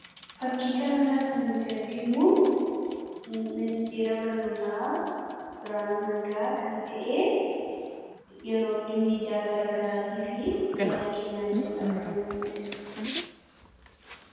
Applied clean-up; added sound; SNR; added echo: none; Bicycle; 12 dB; reverberation time 2.1 s.